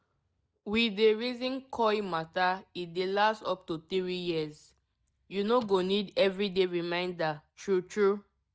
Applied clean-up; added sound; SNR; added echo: neural mask model DeepFilterNet 3.